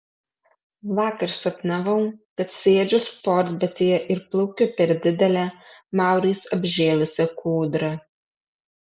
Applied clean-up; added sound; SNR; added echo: none; none; none; none.